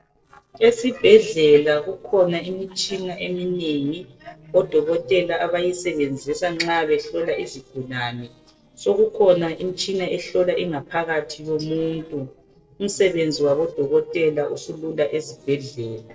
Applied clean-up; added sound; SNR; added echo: neural separator model SepFormer DNS4.